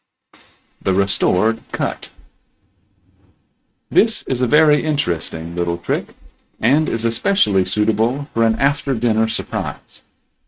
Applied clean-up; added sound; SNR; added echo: neural mask model RNNoise.